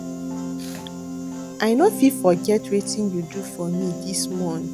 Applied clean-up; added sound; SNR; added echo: none; Piano; 8 dB; none.